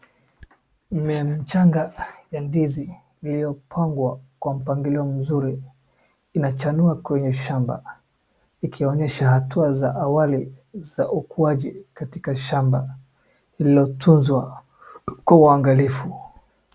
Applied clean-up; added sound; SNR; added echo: none; none; none; none.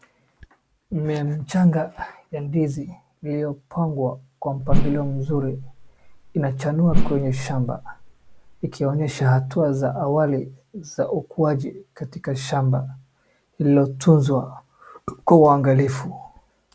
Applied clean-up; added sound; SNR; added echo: none; Whoosh, swoosh, swish; 0 dB; none.